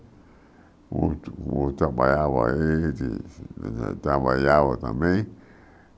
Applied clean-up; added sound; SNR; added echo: none; none; none; none.